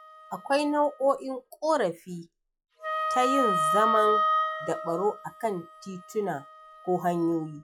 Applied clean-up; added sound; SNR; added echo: classical method log-MMSE.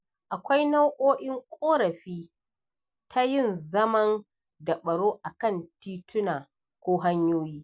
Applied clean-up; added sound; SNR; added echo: none; none; none; none.